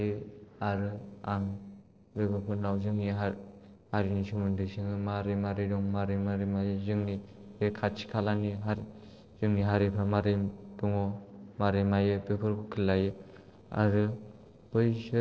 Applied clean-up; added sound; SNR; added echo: neural separator model SepFormer DNS4.